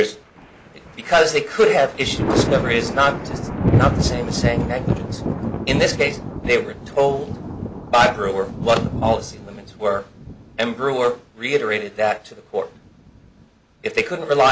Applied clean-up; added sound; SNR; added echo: none; Thunder; 4 dB; none.